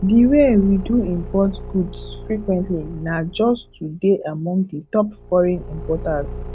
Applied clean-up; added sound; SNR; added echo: none; Engine / Car; 13 dB; none.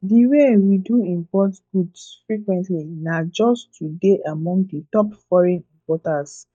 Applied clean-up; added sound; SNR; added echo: neural mask model DeepFilterNet 3.